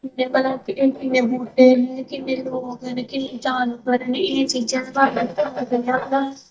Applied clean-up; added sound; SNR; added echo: neural mask model DeepFilterNet 3.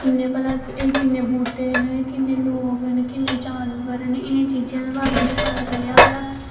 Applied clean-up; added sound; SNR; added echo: none; Sink (filling or washing); 2 dB; reverberation time 0.9 s.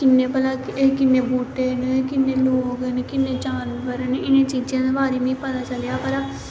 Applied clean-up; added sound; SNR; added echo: none; none; none; none.